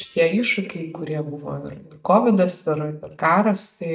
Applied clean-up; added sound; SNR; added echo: neural mask model DeepFilterNet 3.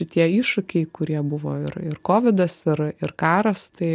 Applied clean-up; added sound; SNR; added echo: none; none; none; none.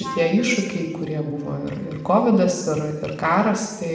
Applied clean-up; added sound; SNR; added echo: none; Wind instrument, woodwind instrument; 17 dB; reverberation time 0.9 s.